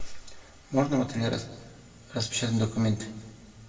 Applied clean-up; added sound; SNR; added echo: none; none; none; reverberation time 1.1 s.